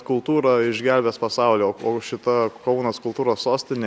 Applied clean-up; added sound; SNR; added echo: none; none; none; none.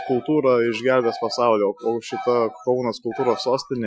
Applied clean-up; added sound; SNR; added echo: classical method Wiener filter.